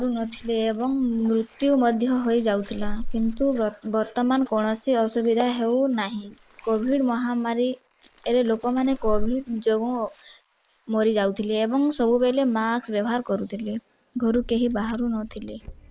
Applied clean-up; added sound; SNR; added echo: neural mask model Resemble Enhance denoiser.